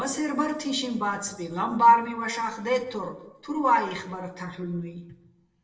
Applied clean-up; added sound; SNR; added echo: none; none; none; reverberation time 0.7 s.